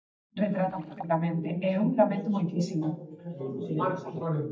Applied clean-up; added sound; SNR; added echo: neural mask model DeepFilterNet 3.